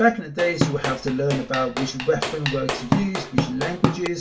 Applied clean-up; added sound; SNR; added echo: none; Drum / Drum kit; 2 dB; reverberation time 0.1 s.